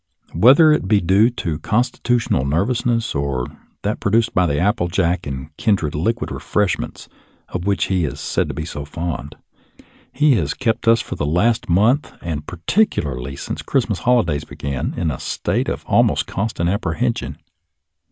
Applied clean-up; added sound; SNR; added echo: none; none; none; none.